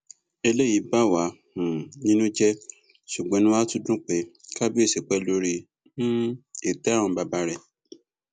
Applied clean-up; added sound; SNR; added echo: none; none; none; none.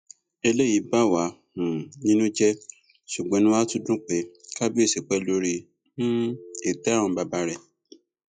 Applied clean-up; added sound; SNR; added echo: classical method log-MMSE.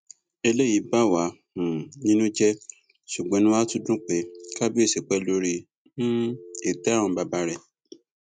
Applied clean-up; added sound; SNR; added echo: neural mask model RNNoise.